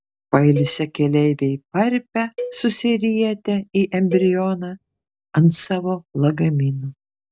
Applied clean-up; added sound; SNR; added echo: none; Cowbell; 16 dB; none.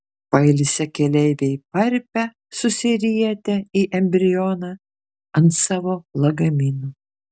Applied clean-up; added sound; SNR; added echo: none; none; none; none.